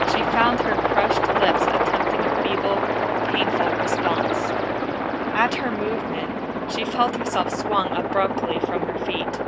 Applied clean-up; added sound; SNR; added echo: none; Aircraft; -4 dB; none.